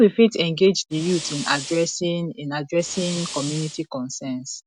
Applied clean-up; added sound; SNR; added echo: none; Fire; 12 dB; none.